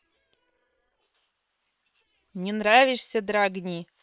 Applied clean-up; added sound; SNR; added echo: neural separator model SepFormer WHAM!.